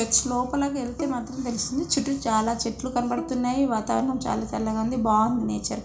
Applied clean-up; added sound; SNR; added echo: none; Bowed string instrument; 16 dB; reverberation time 0.4 s.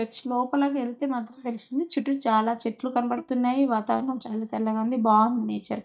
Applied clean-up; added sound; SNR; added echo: neural mask model DeepFilterNet 3.